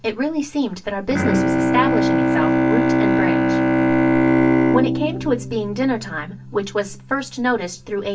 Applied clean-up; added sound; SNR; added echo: none; Bowed string instrument; -4 dB; reverberation time 0.2 s.